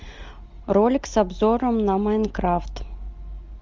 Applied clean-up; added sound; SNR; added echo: none; none; none; none.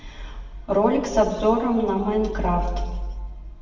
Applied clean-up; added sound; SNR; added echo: none; none; none; reverberation time 1.3 s.